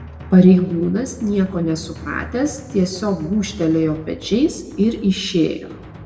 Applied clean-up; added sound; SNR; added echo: none; Drum; 18 dB; reverberation time 0.8 s.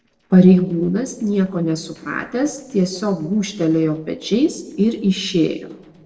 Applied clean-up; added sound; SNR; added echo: neural separator model SepFormer DNS4.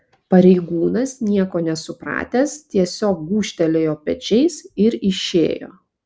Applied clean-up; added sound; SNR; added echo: none; none; none; none.